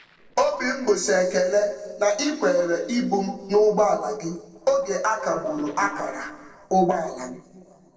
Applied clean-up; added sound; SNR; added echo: neural separator model SepFormer DNS4.